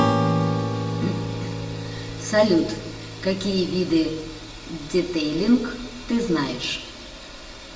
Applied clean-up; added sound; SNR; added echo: none; Acoustic guitar / Strum; 4 dB; reverberation time 0.9 s.